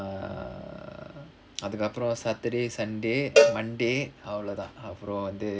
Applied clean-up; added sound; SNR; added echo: none; Cowbell; -5 dB; none.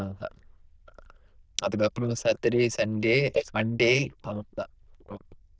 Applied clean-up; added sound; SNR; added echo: neural diffusion model UNIVERSE++.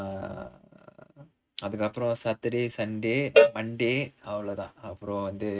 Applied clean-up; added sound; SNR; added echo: neural mask model RNNoise.